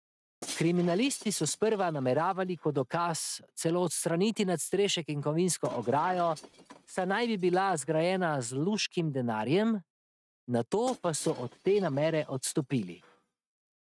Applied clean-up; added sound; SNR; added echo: neural mask model RNNoise.